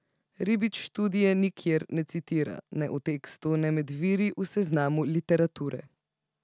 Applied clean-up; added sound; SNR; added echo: none; none; none; none.